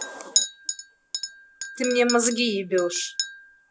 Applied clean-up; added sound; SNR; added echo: none; Chink, clink; 4 dB; none.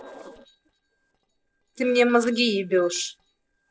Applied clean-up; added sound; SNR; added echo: neural separator model SepFormer DNS4.